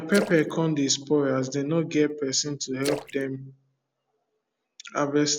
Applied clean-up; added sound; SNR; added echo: none; Splash, splatter; 13 dB; none.